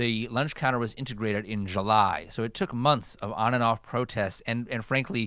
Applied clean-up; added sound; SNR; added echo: none; none; none; none.